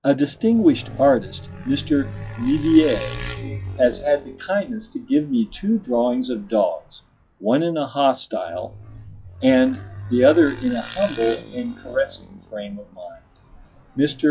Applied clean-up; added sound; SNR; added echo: classical method log-MMSE.